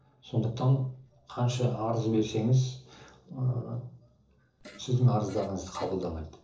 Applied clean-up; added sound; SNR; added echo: neural separator model SepFormer DNS4.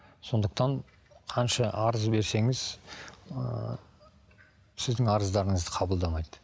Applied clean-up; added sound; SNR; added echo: none; none; none; none.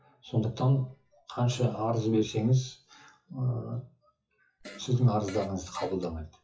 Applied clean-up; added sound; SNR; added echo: classical method WPE with log-MMSE.